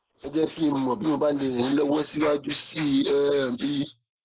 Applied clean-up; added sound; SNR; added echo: neural mask model Resemble Enhance denoiser.